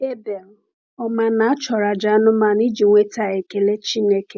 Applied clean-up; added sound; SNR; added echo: none; none; none; none.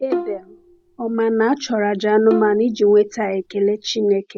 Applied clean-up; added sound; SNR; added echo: none; Bowed string instrument; 12 dB; none.